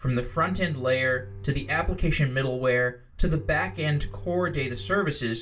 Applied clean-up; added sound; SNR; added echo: none; Bowed string instrument; 15 dB; reverberation time 0.2 s.